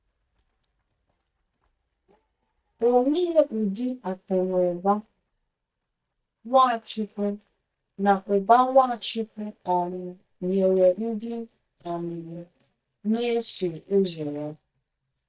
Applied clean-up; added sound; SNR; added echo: neural mask model DeepFilterNet 3.